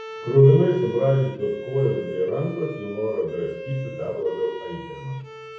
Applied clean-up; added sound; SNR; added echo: none; Bowed string instrument; 16 dB; reverberation time 0.9 s.